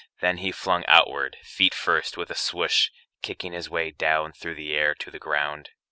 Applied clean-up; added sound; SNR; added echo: none; none; none; none.